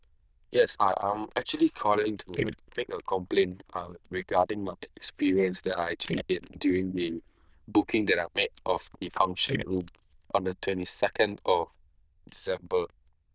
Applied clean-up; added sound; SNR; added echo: neural diffusion model UNIVERSE++.